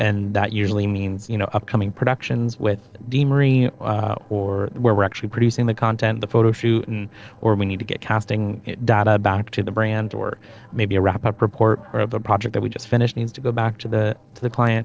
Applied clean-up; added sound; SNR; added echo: neural separator model SepFormer DNS4.